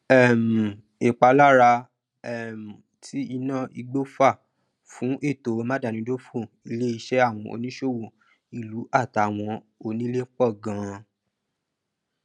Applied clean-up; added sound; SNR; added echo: none; none; none; none.